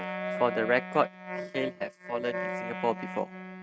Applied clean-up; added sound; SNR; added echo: neural mask model RNNoise.